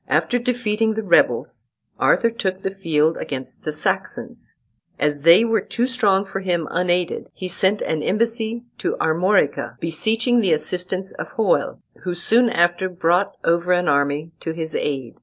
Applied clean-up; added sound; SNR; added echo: none; none; none; none.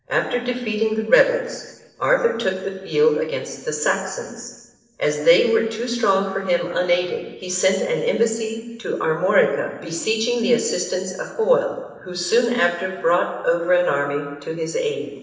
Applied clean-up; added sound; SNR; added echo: none; none; none; reverberation time 1.1 s.